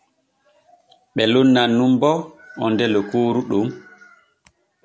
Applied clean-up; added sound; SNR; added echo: none; none; none; none.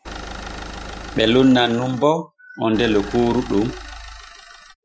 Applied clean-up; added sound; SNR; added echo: classical method Wiener filter.